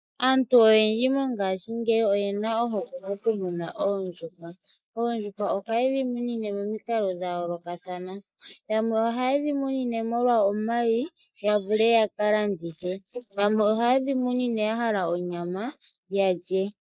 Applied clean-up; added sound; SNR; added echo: neural mask model Resemble Enhance denoiser.